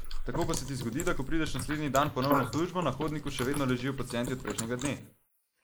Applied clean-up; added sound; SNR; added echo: neural mask model Resemble Enhance denoiser.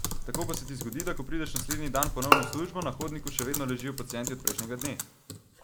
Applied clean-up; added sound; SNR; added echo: none; Typing + Bowed string instrument; -3 dB; none.